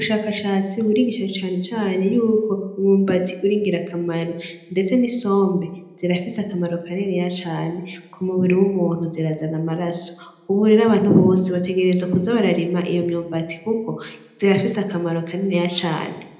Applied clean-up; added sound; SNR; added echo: none; none; none; reverberation time 0.8 s.